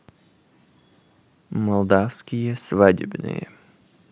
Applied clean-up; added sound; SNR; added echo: none; none; none; none.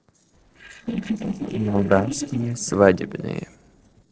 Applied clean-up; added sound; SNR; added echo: neural separator model SepFormer DNS4.